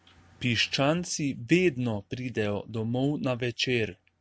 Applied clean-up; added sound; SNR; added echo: none; none; none; none.